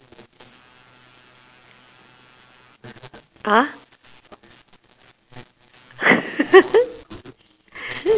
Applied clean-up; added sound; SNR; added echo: none; none; none; none.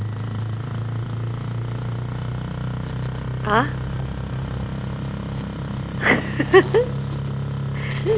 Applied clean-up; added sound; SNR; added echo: none; Engine starting; 1 dB; none.